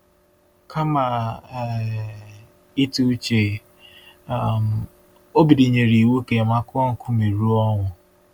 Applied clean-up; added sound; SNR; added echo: none; none; none; none.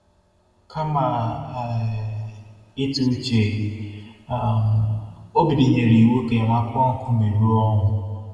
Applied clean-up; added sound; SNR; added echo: none; none; none; reverberation time 1.5 s.